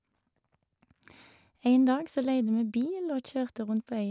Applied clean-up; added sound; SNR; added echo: none; none; none; none.